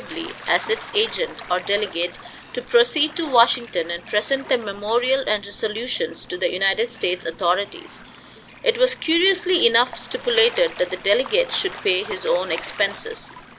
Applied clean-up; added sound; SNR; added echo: none; Gull, seagull / Waves, surf; 16 dB; none.